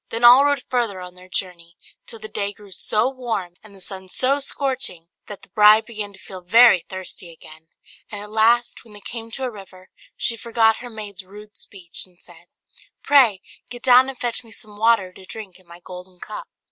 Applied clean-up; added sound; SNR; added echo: none; none; none; none.